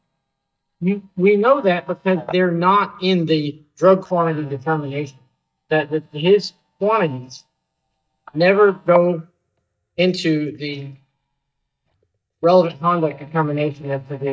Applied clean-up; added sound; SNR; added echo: neural mask model DeepFilterNet 3.